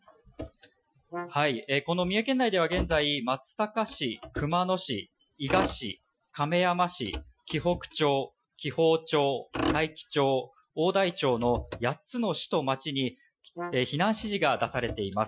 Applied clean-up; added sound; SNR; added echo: classical method Wiener filter.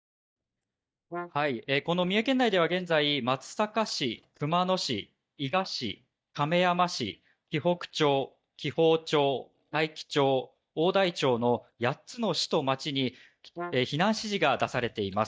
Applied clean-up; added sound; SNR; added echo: neural mask model DeepFilterNet 3.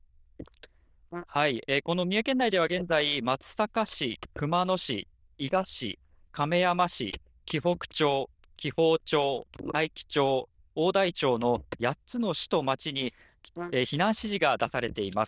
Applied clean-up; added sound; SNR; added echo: neural diffusion model UNIVERSE++.